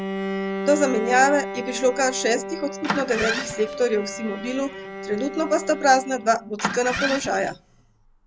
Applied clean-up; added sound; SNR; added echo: none; Engine starting + Bowed string instrument; 7 dB; none.